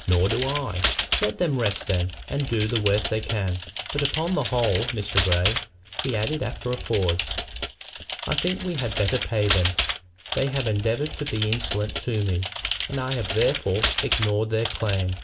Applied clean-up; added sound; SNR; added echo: none; Computer keyboard; 4 dB; reverberation time 0.4 s.